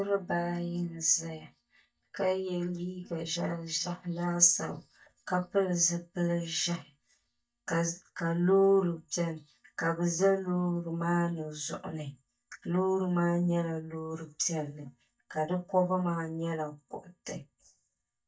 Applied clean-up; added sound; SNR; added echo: neural mask model DeepFilterNet 3.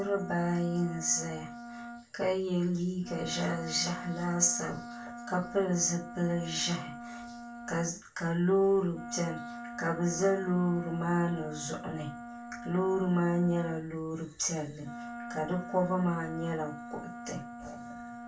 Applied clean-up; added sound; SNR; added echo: none; Wind instrument, woodwind instrument; 12 dB; reverberation time 0.2 s.